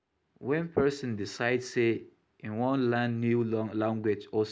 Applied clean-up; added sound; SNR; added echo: none; none; none; none.